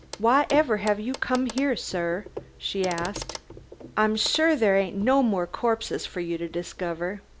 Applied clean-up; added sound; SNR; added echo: none; Clock; 16 dB; none.